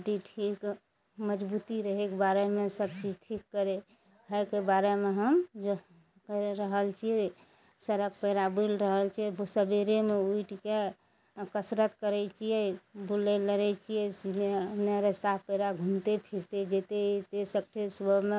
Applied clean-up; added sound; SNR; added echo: none; none; none; none.